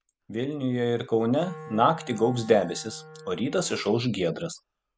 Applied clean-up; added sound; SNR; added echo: none; Wind instrument, woodwind instrument; 20 dB; none.